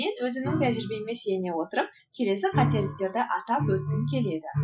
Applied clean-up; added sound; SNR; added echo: classical method Wiener filter.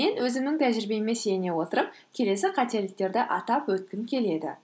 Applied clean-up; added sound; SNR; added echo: none; none; none; none.